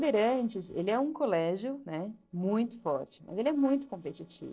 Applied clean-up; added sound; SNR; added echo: neural separator model SepFormer DNS4.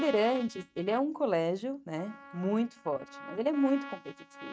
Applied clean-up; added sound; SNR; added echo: neural mask model RNNoise.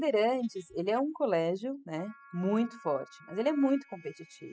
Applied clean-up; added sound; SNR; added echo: classical method spectral subtraction.